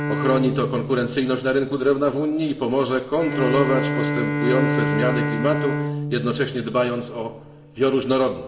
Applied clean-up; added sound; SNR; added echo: none; Bowed string instrument; 4 dB; reverberation time 1.1 s.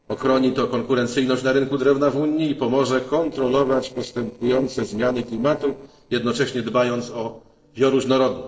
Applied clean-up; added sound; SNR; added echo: neural separator model SepFormer DNS4.